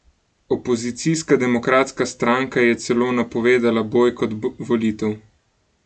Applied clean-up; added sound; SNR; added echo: none; none; none; none.